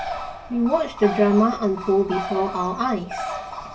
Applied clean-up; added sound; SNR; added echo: none; Bird; 9 dB; reverberation time 0.2 s.